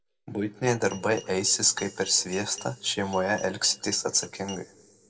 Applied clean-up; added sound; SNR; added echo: none; Glass; 18 dB; reverberation time 1.3 s.